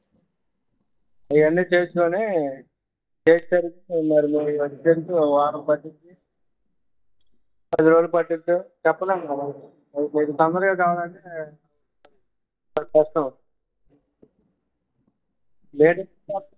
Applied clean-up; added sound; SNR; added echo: neural mask model DeepFilterNet 3.